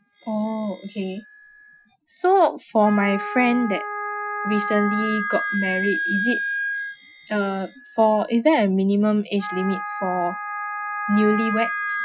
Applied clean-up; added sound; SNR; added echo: classical method Wiener filter.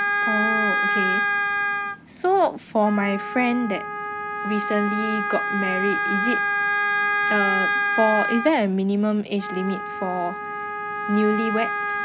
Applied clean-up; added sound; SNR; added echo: none; Wind instrument, woodwind instrument; 0 dB; none.